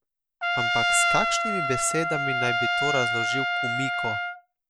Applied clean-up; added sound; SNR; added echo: none; Trumpet; -5 dB; none.